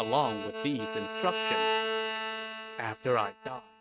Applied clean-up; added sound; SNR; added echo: neural mask model RNNoise.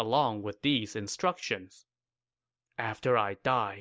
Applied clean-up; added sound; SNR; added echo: none; none; none; none.